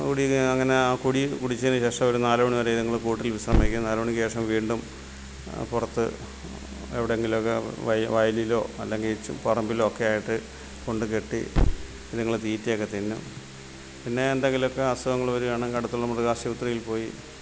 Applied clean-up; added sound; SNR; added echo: none; Thump, thud; 9 dB; none.